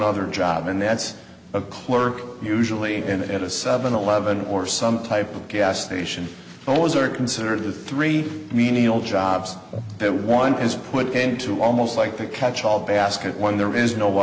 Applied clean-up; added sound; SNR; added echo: none; none; none; none.